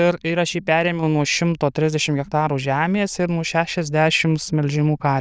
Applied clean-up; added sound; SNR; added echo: neural diffusion model UNIVERSE++.